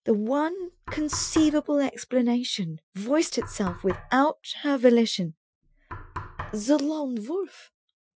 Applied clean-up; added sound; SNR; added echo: classical method Wiener filter.